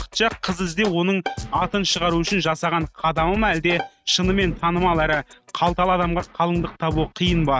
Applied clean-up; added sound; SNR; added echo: neural mask model RNNoise.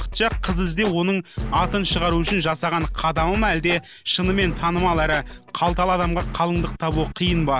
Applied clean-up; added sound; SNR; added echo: none; none; none; none.